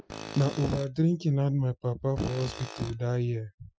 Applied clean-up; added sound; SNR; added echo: classical method Wiener filter.